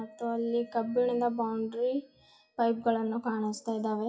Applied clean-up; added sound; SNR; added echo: classical method WPE with log-MMSE.